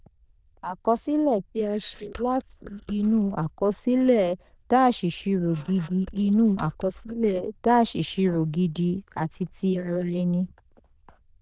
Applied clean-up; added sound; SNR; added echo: neural diffusion model UNIVERSE++.